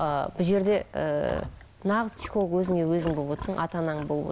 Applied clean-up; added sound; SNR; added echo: none; Livestock, farm animals, working animals; 17 dB; none.